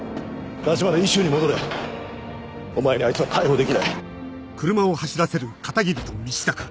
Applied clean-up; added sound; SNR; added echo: none; none; none; none.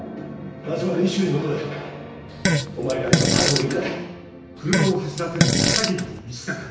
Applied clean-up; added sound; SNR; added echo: none; Fart; -3 dB; reverberation time 0.9 s.